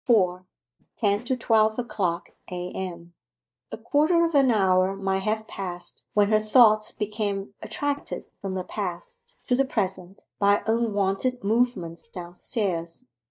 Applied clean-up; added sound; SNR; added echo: neural mask model DeepFilterNet 3.